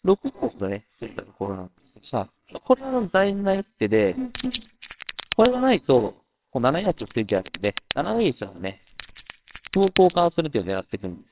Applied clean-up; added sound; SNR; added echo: neural separator model SepFormer WHAMR!.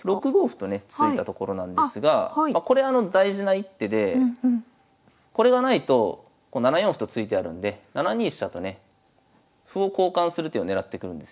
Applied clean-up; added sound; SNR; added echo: none; none; none; none.